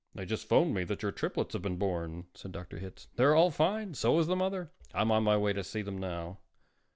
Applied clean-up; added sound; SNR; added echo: none; none; none; none.